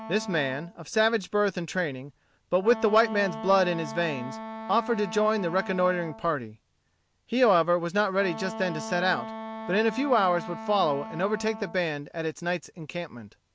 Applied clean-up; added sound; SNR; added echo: none; Wind instrument, woodwind instrument; 13 dB; none.